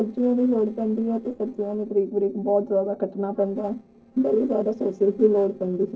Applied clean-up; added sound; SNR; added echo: neural separator model SepFormer DNS4.